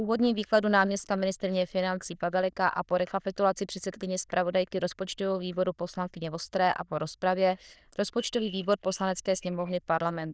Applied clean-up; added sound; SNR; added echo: neural diffusion model UNIVERSE++.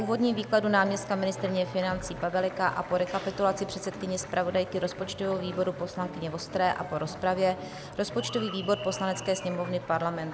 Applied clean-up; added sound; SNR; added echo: none; Applause + Musical instrument; 12 dB; none.